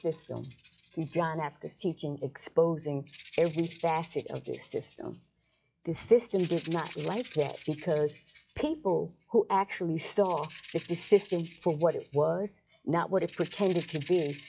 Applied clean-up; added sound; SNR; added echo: classical method log-MMSE.